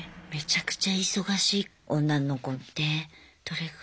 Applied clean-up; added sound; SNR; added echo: none; none; none; none.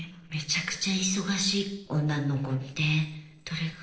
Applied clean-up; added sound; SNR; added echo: neural separator model SepFormer DNS4.